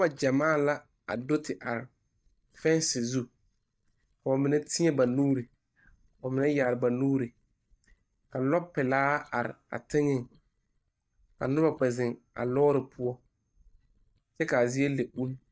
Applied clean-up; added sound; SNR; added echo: neural mask model DeepFilterNet 3.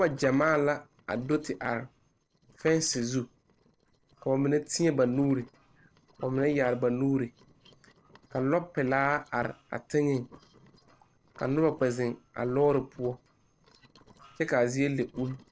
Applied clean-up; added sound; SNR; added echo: neural separator model SepFormer DNS4.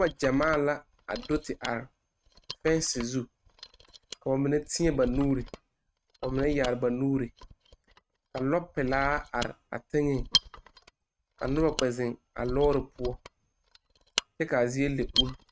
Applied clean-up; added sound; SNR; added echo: neural mask model RNNoise.